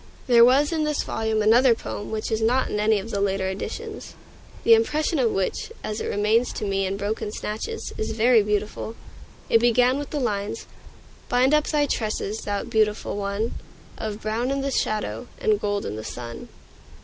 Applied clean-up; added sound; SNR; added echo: none; Fixed-wing aircraft, airplane; 14 dB; none.